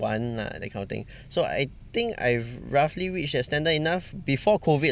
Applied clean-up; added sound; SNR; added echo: none; none; none; none.